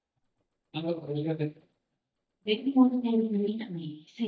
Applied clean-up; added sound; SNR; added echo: neural mask model DeepFilterNet 3.